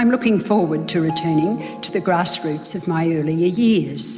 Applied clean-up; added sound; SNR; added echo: none; Piano; 16 dB; none.